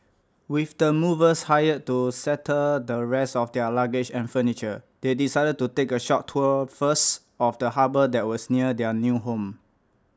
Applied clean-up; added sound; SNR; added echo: none; none; none; none.